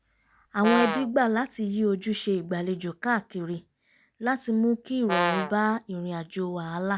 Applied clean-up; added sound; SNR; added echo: none; Brass instrument; 2 dB; none.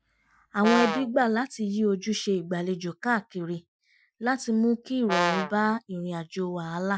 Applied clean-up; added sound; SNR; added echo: classical method Wiener filter.